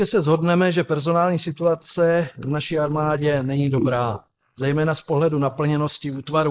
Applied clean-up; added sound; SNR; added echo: neural mask model Resemble Enhance denoiser.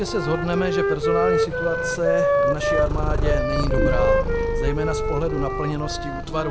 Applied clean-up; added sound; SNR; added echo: none; Purr + Wind instrument, woodwind instrument; -5 dB; none.